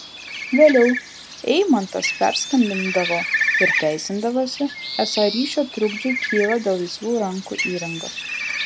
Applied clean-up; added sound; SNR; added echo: none; Bird; 5 dB; none.